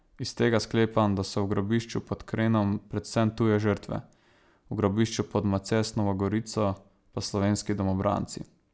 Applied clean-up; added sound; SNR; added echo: none; none; none; none.